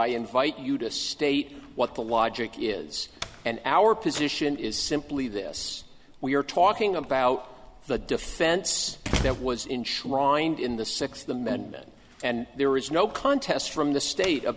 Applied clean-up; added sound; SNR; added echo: none; Slam; 14 dB; none.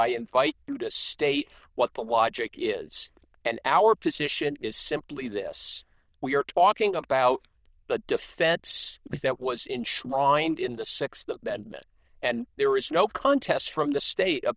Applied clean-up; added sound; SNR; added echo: neural diffusion model UNIVERSE++.